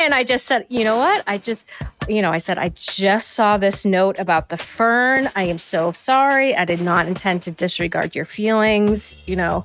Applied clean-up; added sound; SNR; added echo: neural mask model RNNoise.